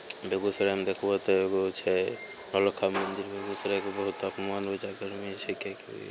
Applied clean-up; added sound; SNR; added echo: none; none; none; none.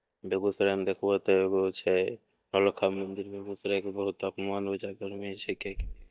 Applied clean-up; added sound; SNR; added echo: neural mask model DeepFilterNet 3.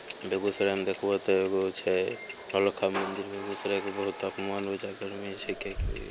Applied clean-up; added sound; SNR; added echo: none; Toilet flush + Mechanisms / Bicycle; 12 dB; none.